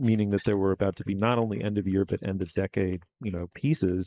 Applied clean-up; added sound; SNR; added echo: neural mask model Resemble Enhance denoiser.